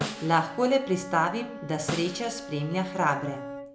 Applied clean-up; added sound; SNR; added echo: none; Snare drum + Bowed string instrument; 10 dB; none.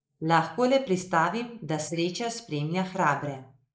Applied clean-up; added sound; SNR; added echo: neural mask model Resemble Enhance denoiser.